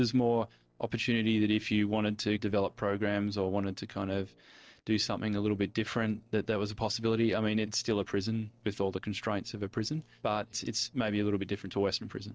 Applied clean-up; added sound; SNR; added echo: neural separator model SepFormer DNS4.